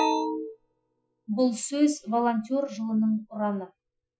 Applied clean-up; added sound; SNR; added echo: classical method Wiener filter.